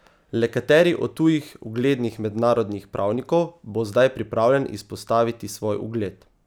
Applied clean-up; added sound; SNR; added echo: none; none; none; none.